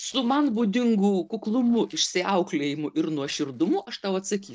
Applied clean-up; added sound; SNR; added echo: neural separator model SepFormer DNS4.